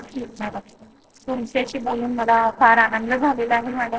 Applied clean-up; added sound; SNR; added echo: neural separator model SepFormer DNS4.